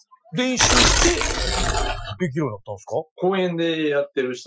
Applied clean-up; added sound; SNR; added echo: classical method Wiener filter.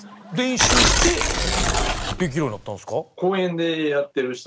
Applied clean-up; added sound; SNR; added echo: none; Tearing; -4 dB; none.